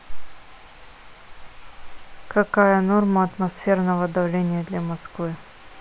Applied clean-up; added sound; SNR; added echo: none; Bathtub (filling or washing); 18 dB; none.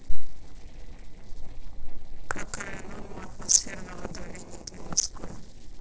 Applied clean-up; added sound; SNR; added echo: neural separator model SepFormer DNS4.